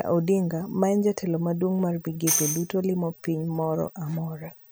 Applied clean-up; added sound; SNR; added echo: none; Tambourine; 5 dB; none.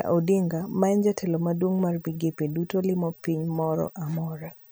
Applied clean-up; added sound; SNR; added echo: none; none; none; none.